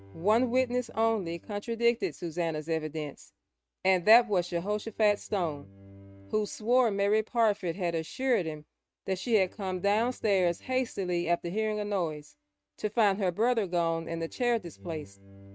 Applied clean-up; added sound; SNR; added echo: neural mask model RNNoise.